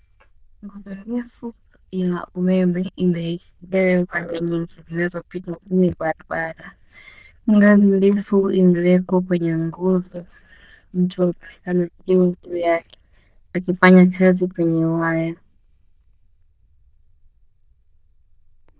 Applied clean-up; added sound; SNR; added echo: neural diffusion model UNIVERSE++.